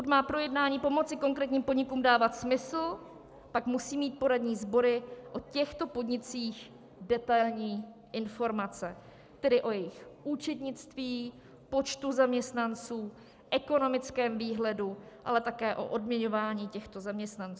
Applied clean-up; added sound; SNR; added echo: none; none; none; none.